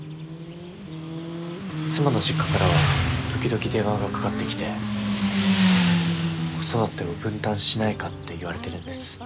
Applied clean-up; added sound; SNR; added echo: none; Motorcycle; -2 dB; none.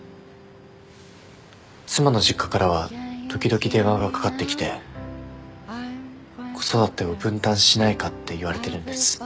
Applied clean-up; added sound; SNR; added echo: none; none; none; none.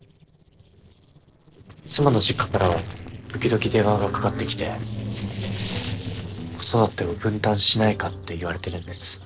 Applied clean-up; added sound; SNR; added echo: neural separator model SepFormer DNS4.